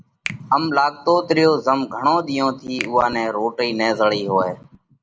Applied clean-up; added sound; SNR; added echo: none; Finger snapping; 19 dB; none.